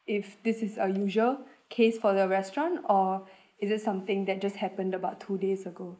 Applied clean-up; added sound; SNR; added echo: neural mask model Resemble Enhance denoiser.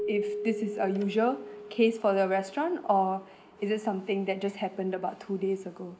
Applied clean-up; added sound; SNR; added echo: none; Keyboard (musical); 11 dB; none.